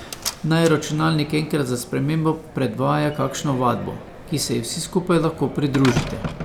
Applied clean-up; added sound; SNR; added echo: none; Slam; 11 dB; none.